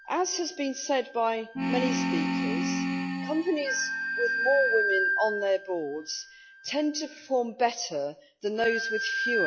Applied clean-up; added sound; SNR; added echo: classical method log-MMSE.